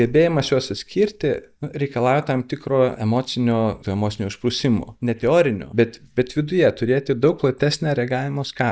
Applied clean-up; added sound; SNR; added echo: neural mask model DeepFilterNet 3.